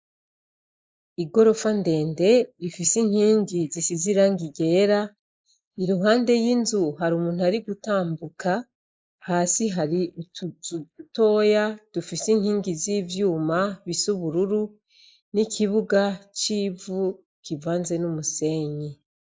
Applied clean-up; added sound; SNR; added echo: neural mask model Resemble Enhance denoiser.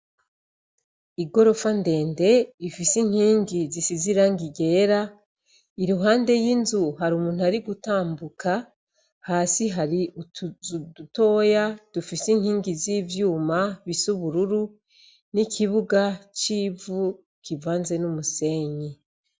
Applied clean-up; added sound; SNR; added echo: none; none; none; none.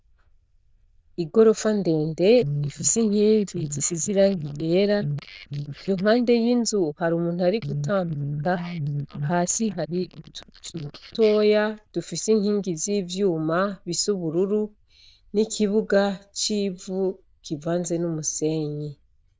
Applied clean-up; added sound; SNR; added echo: neural diffusion model UNIVERSE++.